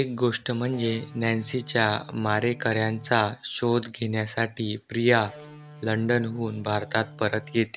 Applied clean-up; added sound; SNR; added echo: none; Electric guitar; 18 dB; none.